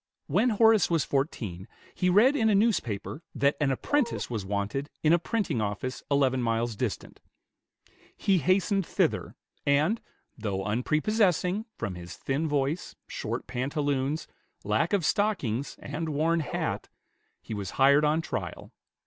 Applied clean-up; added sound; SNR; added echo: none; Bark; 10 dB; none.